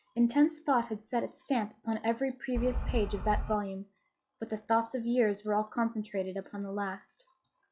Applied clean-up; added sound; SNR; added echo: classical method log-MMSE.